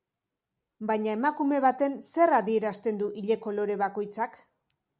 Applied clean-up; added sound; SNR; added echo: none; none; none; none.